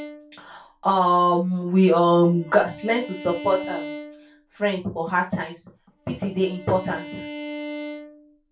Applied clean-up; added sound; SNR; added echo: none; Bowed string instrument; 15 dB; reverberation time 0.2 s.